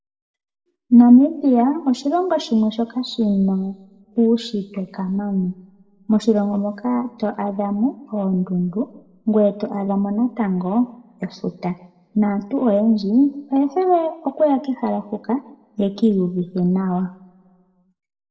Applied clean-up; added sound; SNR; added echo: none; none; none; reverberation time 0.9 s.